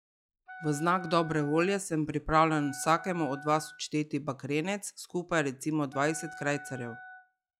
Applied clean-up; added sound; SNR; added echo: classical method log-MMSE.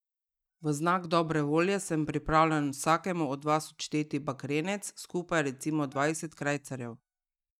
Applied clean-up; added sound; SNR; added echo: neural mask model DeepFilterNet 3.